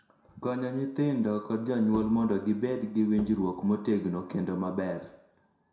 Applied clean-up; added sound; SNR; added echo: none; Bowed string instrument; 17 dB; reverberation time 0.5 s.